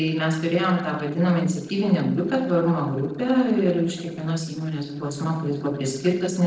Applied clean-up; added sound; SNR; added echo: neural separator model SepFormer DNS4.